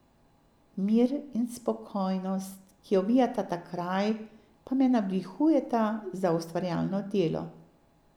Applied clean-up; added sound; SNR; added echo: none; none; none; none.